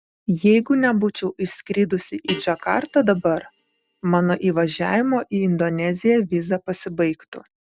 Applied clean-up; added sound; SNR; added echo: none; Guitar; 19 dB; none.